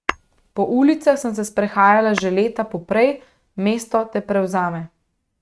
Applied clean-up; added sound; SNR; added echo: neural mask model RNNoise.